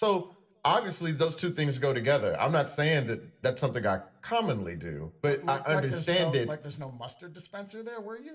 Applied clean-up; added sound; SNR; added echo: none; none; none; reverberation time 0.6 s.